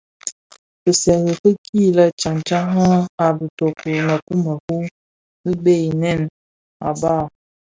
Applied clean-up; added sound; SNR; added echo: none; none; none; none.